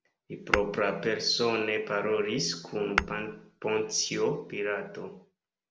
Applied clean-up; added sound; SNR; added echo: none; Tap / Hammer; 8 dB; none.